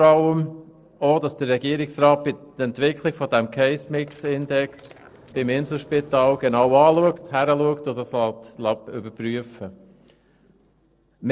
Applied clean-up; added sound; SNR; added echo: neural separator model SepFormer DNS4.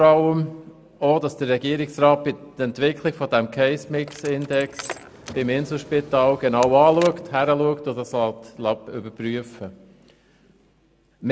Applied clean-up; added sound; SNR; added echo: none; Car; 17 dB; none.